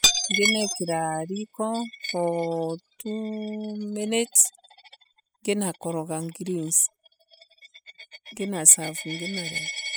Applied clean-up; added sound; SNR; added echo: classical method spectral subtraction.